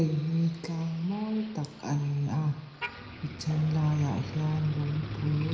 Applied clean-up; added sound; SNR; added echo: none; Motor vehicle (road); 11 dB; reverberation time 0.9 s.